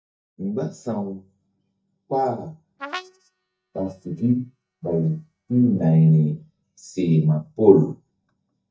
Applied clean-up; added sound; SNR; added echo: neural mask model DeepFilterNet 3.